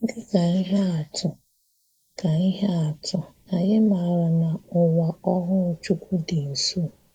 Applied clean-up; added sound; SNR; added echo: neural mask model Resemble Enhance denoiser.